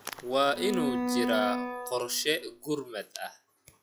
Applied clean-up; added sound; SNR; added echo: classical method log-MMSE.